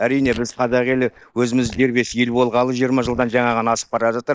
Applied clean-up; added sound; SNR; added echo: neural mask model DeepFilterNet 3.